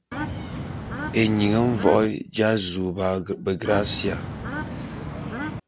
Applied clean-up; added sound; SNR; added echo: none; Bird / Fowl; 6 dB; none.